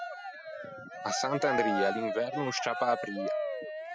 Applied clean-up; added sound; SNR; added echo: classical method spectral subtraction.